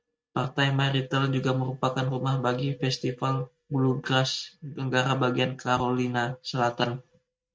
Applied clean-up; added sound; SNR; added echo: neural mask model RNNoise.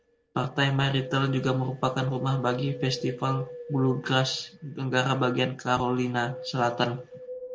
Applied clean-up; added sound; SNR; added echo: none; Wind; 15 dB; none.